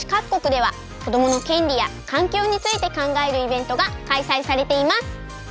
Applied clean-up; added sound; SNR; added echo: none; Keys jangling; 13 dB; none.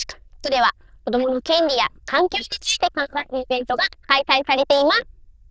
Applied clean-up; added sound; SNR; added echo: neural diffusion model UNIVERSE++.